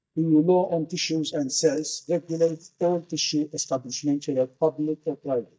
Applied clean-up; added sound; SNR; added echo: neural mask model DeepFilterNet 3.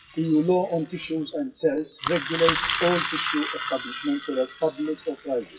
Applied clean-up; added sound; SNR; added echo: classical method WPE with log-MMSE.